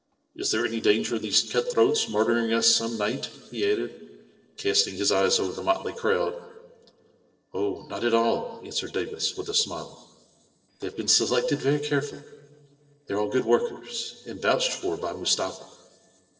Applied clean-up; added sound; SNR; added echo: neural separator model SepFormer DNS4.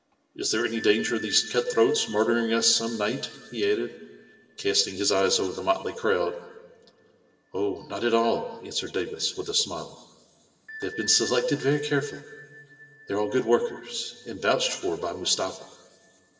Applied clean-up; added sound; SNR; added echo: none; Bell; 20 dB; reverberation time 1.9 s.